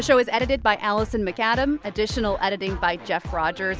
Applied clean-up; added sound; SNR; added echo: none; none; none; none.